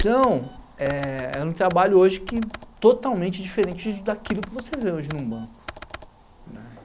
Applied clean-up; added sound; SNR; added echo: none; Wind + Computer keyboard; 13 dB; none.